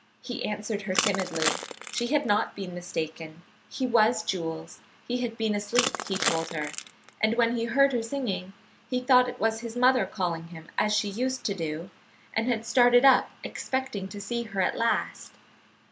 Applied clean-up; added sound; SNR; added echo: none; Crushing; 4 dB; none.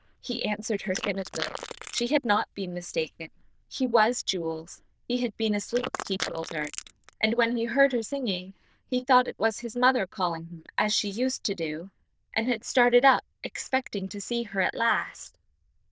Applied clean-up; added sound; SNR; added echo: neural diffusion model UNIVERSE++.